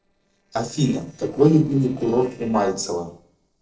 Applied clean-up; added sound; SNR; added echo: neural separator model SepFormer DNS4.